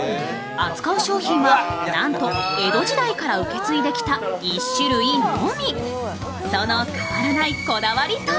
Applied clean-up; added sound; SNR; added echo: none; none; none; none.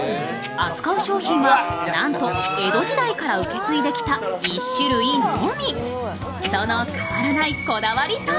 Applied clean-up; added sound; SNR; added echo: none; Tick-tock; 19 dB; none.